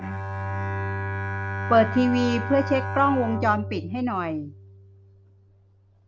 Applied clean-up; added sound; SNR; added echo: none; Bowed string instrument; 5 dB; none.